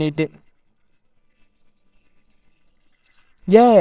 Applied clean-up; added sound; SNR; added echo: neural separator model SepFormer WHAMR!.